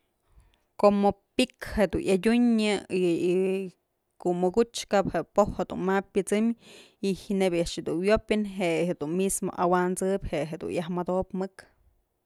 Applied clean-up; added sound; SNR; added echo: none; none; none; none.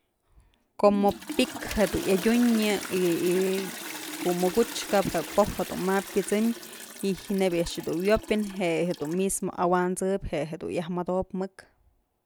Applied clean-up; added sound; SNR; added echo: none; Toilet flush; 13 dB; none.